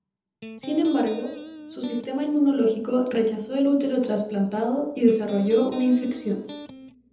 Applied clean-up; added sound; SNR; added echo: none; Electric guitar; 15 dB; reverberation time 0.7 s.